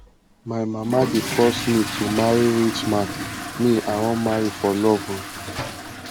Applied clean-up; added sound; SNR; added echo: none; Fill (with liquid) / Toilet flush; 8 dB; none.